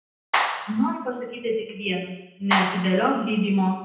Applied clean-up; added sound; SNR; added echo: none; Clapping; 3 dB; reverberation time 0.9 s.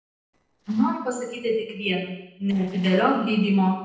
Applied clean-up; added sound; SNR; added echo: neural separator model SepFormer DNS4.